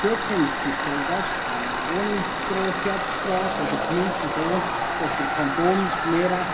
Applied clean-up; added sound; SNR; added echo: none; Tools; -1 dB; reverberation time 0.4 s.